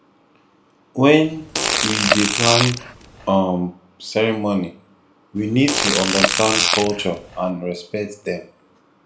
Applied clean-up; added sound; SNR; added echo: none; Fart; 0 dB; reverberation time 0.4 s.